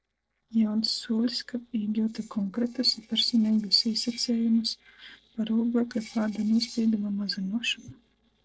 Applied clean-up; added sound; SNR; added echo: neural separator model SepFormer DNS4.